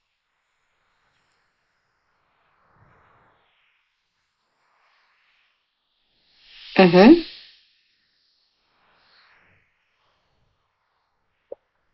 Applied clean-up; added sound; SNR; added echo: neural mask model Resemble Enhance denoiser.